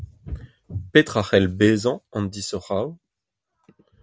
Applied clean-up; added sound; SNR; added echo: none; none; none; none.